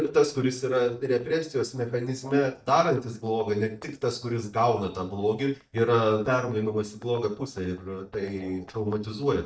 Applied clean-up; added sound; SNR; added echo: neural mask model DeepFilterNet 3.